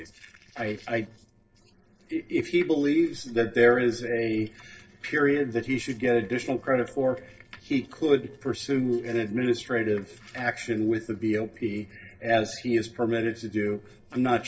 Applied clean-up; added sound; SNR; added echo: neural separator model SepFormer DNS4.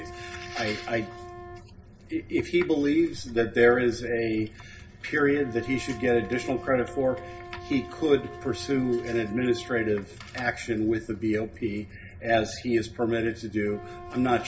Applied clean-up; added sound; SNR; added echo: none; Wind instrument, woodwind instrument; 18 dB; reverberation time 0.4 s.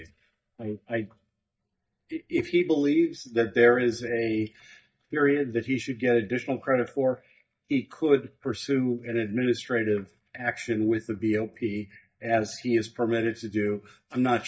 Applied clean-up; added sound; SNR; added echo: neural mask model DeepFilterNet 3.